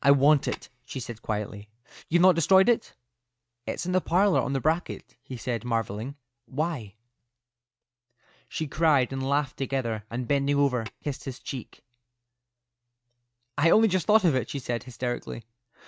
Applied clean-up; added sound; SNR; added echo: neural mask model RNNoise.